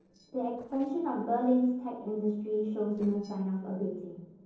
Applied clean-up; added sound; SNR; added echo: neural separator model SepFormer DNS4.